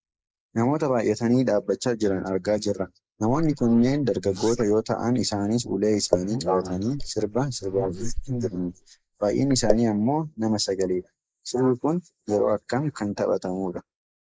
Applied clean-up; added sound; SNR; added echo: neural mask model Resemble Enhance denoiser.